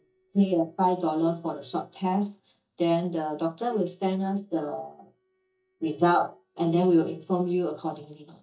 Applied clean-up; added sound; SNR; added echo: neural mask model DeepFilterNet 3.